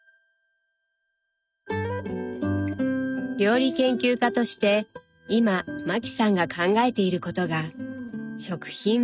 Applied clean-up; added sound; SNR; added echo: neural mask model RNNoise.